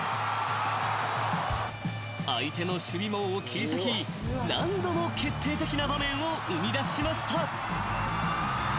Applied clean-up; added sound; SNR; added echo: none; none; none; none.